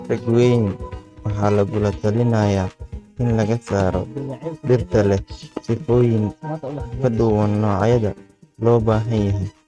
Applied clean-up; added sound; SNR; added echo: neural mask model RNNoise.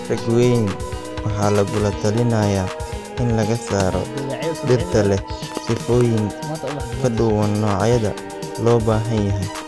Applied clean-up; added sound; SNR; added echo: none; Piano / Organ; 9 dB; none.